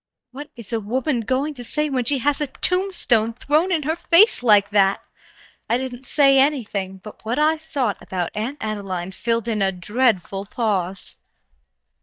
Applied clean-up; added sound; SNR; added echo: neural mask model DeepFilterNet 3.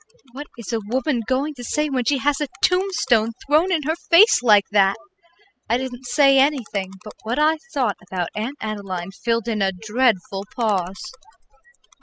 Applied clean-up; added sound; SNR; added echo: classical method spectral subtraction.